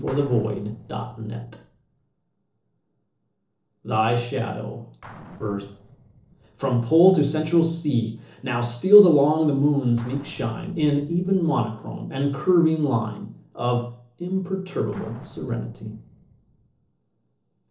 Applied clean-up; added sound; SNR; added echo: neural separator model SepFormer DNS4.